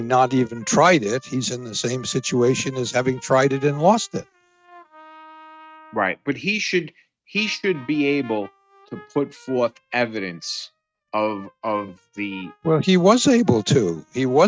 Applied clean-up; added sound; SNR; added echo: neural mask model RNNoise.